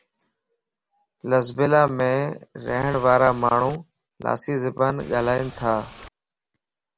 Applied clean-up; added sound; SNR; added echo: none; Boat, Water vehicle; 18 dB; none.